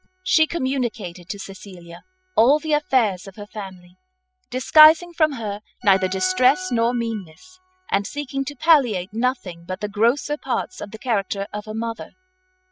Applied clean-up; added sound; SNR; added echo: classical method spectral subtraction.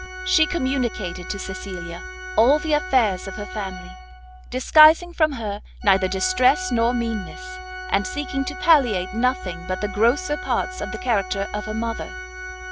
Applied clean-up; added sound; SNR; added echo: none; Organ; 12 dB; none.